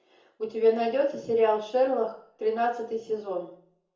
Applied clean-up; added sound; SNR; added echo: none; none; none; reverberation time 0.6 s.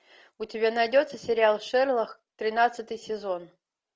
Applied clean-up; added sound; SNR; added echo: none; none; none; none.